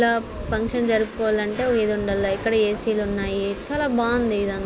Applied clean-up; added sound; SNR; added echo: none; Drawer open or close; 18 dB; none.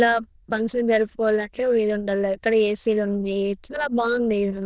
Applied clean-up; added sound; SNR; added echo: neural diffusion model UNIVERSE++.